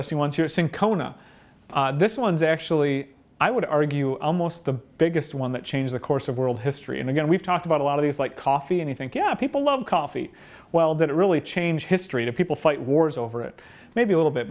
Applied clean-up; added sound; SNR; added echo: none; none; none; none.